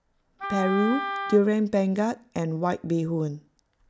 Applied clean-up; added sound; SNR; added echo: none; Wind instrument, woodwind instrument; 8 dB; none.